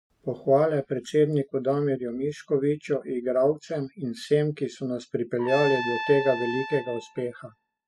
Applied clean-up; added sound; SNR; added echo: classical method spectral subtraction.